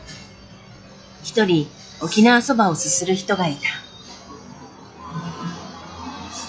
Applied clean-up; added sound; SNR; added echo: classical method log-MMSE.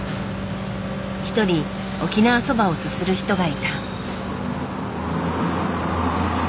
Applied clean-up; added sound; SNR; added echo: none; Wind instrument, woodwind instrument; 20 dB; none.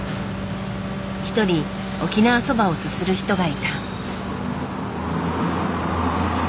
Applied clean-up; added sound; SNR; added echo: none; none; none; none.